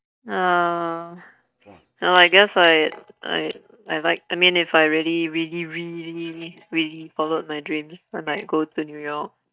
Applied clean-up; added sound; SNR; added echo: neural mask model DeepFilterNet 3.